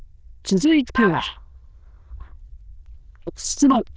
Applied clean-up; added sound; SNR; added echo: neural diffusion model UNIVERSE++.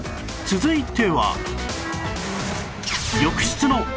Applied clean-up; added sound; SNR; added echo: none; none; none; none.